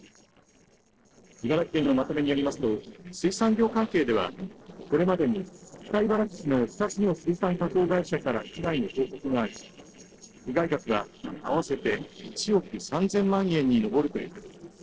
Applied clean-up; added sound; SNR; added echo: neural separator model SepFormer DNS4.